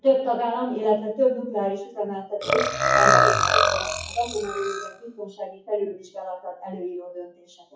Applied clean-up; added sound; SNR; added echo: classical method WPE with log-MMSE.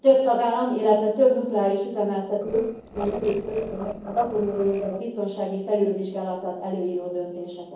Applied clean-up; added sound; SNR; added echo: neural separator model SepFormer DNS4.